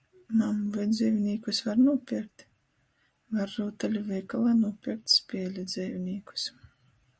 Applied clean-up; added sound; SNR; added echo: none; none; none; none.